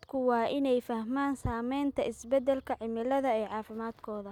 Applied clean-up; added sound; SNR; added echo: none; none; none; none.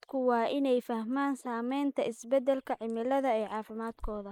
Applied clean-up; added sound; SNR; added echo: neural mask model Resemble Enhance denoiser.